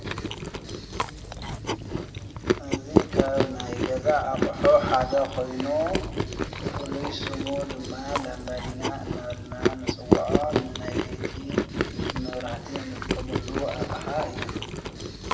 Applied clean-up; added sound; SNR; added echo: none; Chewing, mastication; -1 dB; reverberation time 1.2 s.